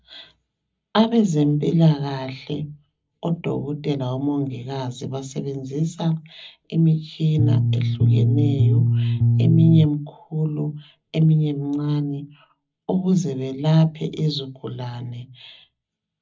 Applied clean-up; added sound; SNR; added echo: none; Bass guitar; -4 dB; reverberation time 0.4 s.